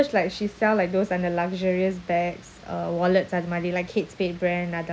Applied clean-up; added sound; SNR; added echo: none; none; none; none.